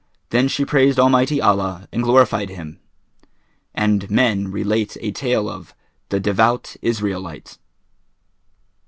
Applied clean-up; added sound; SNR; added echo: none; none; none; none.